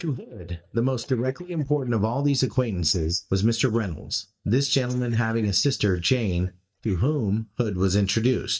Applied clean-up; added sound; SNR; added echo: neural mask model DeepFilterNet 3.